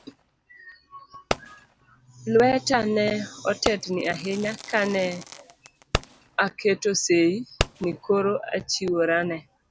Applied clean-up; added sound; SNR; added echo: none; Fireworks; 11 dB; none.